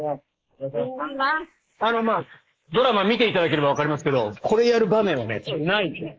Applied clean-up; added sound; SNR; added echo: neural mask model Resemble Enhance denoiser.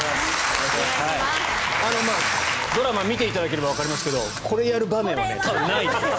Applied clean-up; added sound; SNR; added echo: none; Engine / Drill; 11 dB; none.